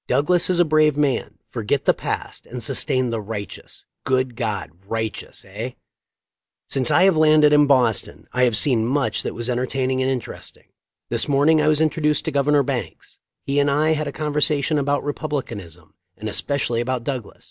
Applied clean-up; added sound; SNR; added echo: none; none; none; none.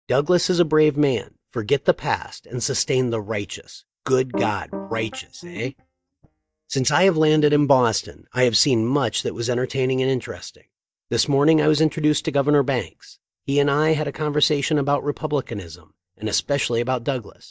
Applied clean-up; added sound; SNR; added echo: neural mask model DeepFilterNet 3.